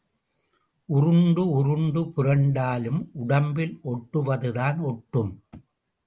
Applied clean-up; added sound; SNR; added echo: none; none; none; none.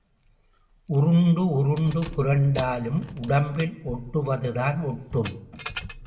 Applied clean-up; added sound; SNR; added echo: none; Keys jangling; 16 dB; reverberation time 1.6 s.